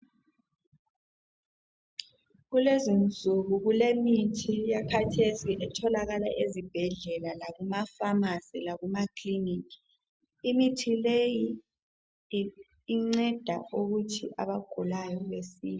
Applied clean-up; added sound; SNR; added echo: none; none; none; none.